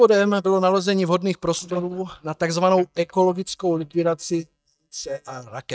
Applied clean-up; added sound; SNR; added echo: neural mask model DeepFilterNet 3.